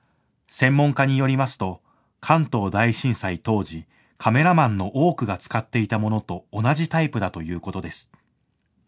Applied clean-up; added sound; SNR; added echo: none; none; none; none.